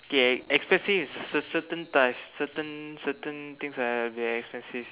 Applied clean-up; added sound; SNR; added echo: none; none; none; none.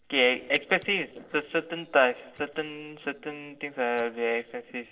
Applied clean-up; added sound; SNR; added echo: neural separator model SepFormer DNS4.